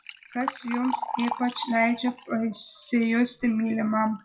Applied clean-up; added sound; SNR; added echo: classical method WPE with log-MMSE.